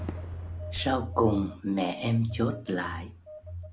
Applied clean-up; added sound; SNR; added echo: none; Telephone + Fireworks; 9 dB; none.